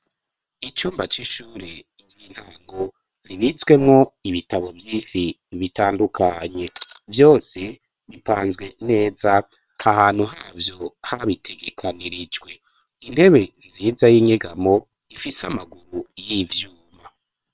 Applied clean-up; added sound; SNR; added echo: neural separator model SepFormer WHAM!.